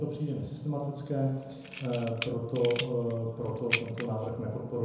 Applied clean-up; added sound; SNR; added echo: none; Camera; 7 dB; reverberation time 1.0 s.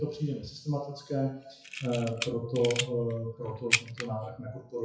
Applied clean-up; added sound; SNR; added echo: classical method WPE with log-MMSE.